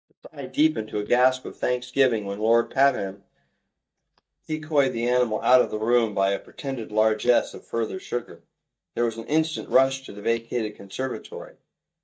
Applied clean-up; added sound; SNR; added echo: neural mask model DeepFilterNet 3.